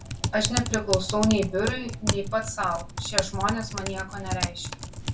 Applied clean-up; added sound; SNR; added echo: none; Typing; 3 dB; reverberation time 0.2 s.